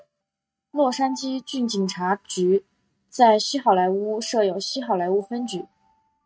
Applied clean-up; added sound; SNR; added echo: neural mask model RNNoise.